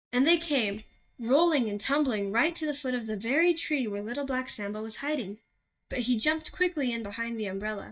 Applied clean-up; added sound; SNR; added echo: neural mask model DeepFilterNet 3.